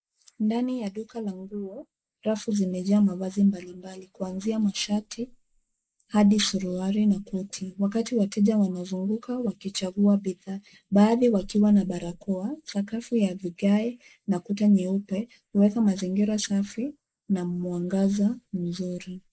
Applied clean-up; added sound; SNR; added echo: neural mask model Resemble Enhance denoiser.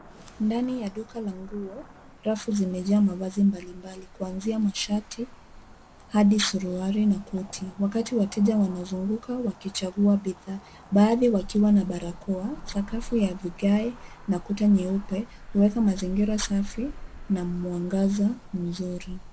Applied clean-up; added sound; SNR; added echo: none; Cricket / Motor vehicle (road); 16 dB; none.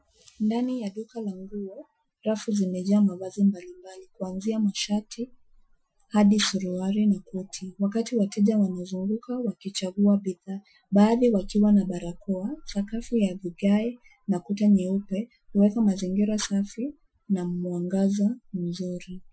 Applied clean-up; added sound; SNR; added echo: classical method Wiener filter.